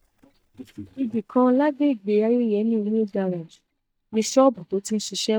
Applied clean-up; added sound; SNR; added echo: neural mask model DeepFilterNet 3.